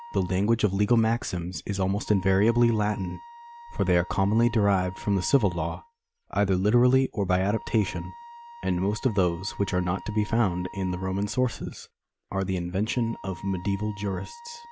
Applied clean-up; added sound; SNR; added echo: none; Wind instrument, woodwind instrument; 19 dB; none.